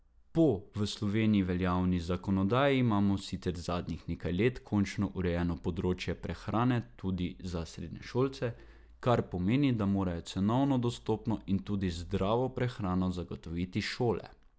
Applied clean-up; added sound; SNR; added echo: none; none; none; none.